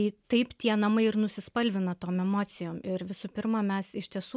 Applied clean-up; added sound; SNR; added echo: none; none; none; none.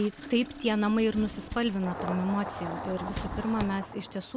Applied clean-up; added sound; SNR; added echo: none; Engine starting + Drawer open or close; 9 dB; none.